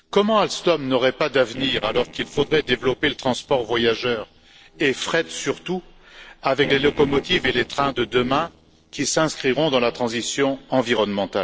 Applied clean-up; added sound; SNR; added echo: neural separator model SepFormer DNS4.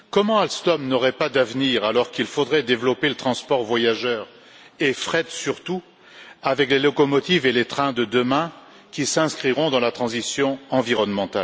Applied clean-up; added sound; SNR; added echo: none; none; none; none.